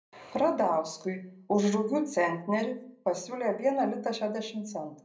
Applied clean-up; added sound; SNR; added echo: none; none; none; reverberation time 0.5 s.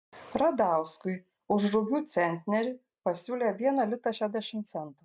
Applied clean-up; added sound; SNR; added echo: none; none; none; none.